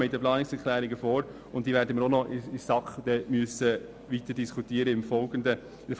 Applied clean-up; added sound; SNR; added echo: none; none; none; none.